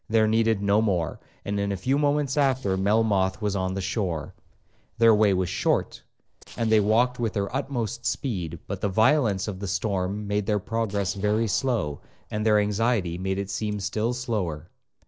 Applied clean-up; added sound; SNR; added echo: neural separator model SepFormer DNS4.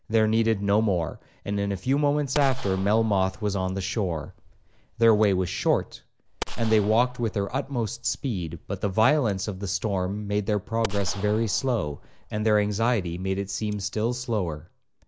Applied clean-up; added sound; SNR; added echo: none; Gunshot, gunfire; 10 dB; none.